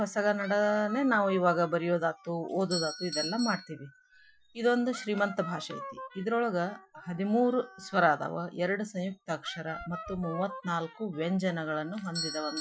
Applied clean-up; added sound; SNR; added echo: classical method Wiener filter.